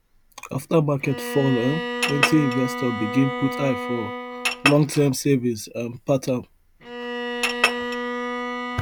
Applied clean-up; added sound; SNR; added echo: none; Chink, clink + Bowed string instrument; 4 dB; none.